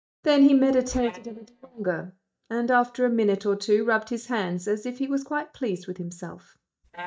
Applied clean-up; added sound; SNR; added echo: neural mask model DeepFilterNet 3.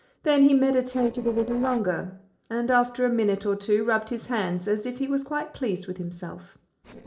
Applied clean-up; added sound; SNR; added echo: neural separator model SepFormer DNS4.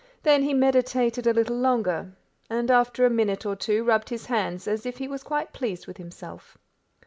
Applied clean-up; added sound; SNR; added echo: none; none; none; none.